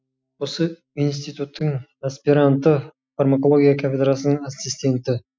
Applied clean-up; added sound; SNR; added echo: classical method Wiener filter.